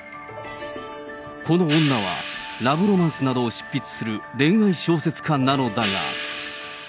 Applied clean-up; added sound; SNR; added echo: none; Hi-hat; 12 dB; none.